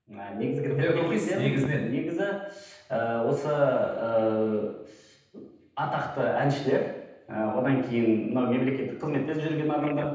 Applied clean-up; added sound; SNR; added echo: none; Telephone; 17 dB; reverberation time 0.9 s.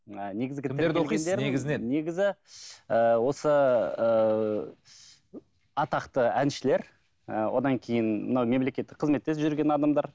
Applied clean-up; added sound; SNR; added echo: none; none; none; none.